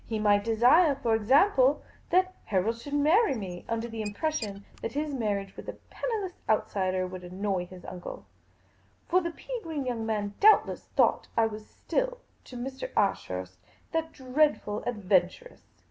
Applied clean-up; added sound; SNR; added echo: none; Squeak / Dishes, pots, and pans; 16 dB; none.